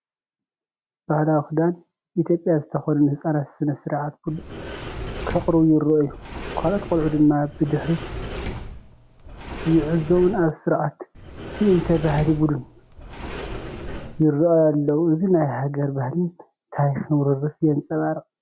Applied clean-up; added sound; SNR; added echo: none; Sliding door; 11 dB; none.